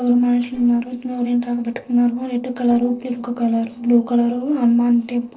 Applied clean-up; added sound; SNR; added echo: neural separator model SepFormer DNS4.